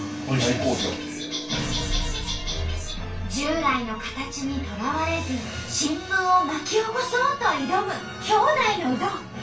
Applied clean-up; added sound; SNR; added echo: none; none; none; reverberation time 0.2 s.